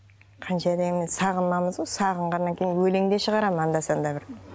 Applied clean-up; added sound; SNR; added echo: none; none; none; none.